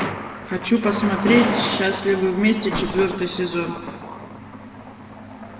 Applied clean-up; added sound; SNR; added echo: none; Thunder; 7 dB; reverberation time 1.6 s.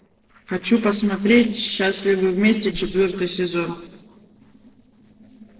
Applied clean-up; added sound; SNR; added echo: neural separator model SepFormer DNS4.